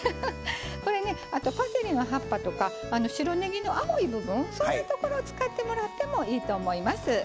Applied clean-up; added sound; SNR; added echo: none; none; none; none.